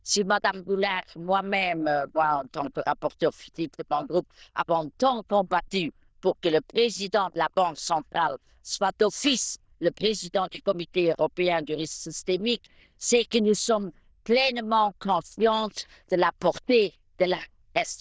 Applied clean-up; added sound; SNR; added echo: neural diffusion model UNIVERSE++.